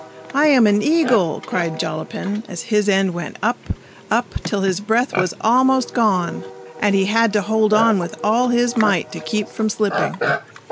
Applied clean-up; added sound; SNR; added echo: none; Livestock, farm animals, working animals; 11 dB; none.